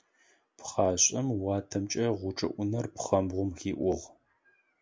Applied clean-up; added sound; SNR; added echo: none; none; none; none.